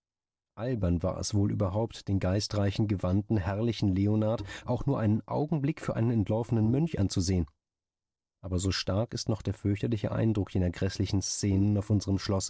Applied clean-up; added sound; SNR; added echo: neural separator model SepFormer DNS4.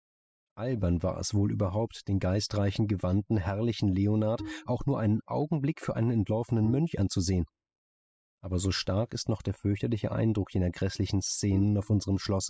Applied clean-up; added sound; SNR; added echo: classical method spectral subtraction.